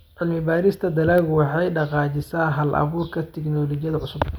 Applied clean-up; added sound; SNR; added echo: none; none; none; none.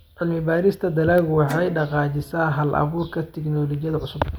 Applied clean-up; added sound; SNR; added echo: none; Guitar; 18 dB; none.